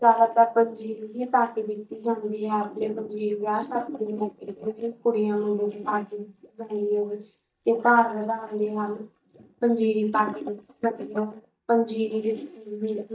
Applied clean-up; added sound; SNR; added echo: neural mask model DeepFilterNet 3.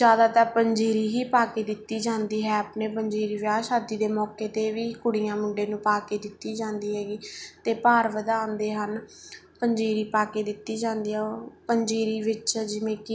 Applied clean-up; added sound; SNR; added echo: none; none; none; none.